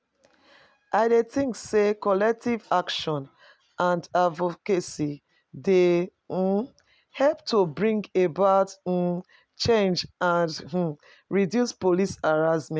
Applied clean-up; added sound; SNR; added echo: none; none; none; none.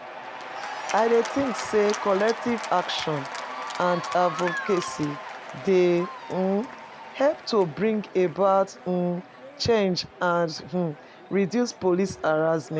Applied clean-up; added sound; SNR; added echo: none; Applause / Cheering; 11 dB; none.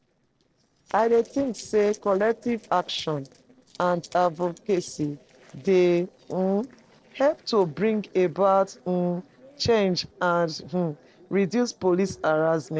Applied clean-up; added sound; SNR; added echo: neural separator model SepFormer DNS4.